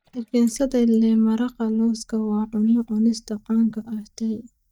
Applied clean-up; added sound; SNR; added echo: neural mask model DeepFilterNet 3.